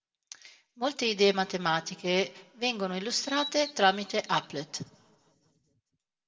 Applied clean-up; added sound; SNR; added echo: none; Bird vocalization, bird call, bird song; 12 dB; reverberation time 1.5 s.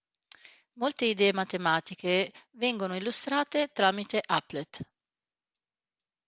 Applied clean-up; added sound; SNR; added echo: none; none; none; none.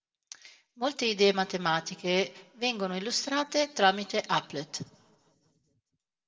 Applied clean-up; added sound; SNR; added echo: neural separator model SepFormer DNS4.